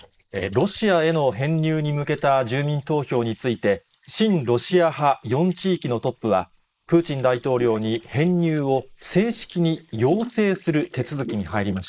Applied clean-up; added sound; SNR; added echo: neural mask model Resemble Enhance denoiser.